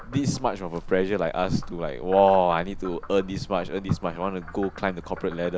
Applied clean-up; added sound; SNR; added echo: none; Frog; 13 dB; none.